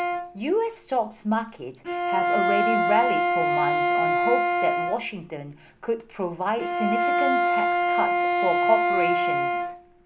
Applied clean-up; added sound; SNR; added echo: none; Bowed string instrument; -4 dB; none.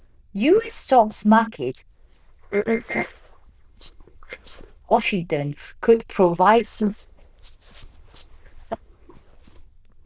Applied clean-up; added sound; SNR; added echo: neural diffusion model UNIVERSE++.